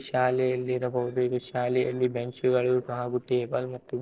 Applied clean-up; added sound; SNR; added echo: neural separator model SepFormer DNS4.